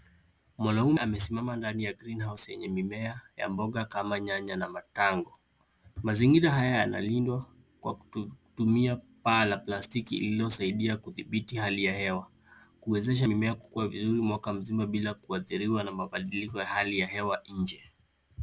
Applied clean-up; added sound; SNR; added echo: none; none; none; none.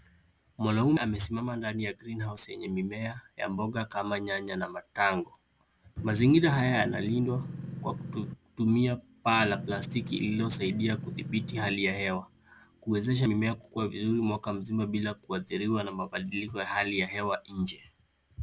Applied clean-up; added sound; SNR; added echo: none; Engine; 8 dB; none.